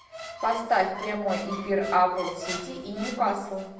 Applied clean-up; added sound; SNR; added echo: none; Squeak; 11 dB; reverberation time 0.7 s.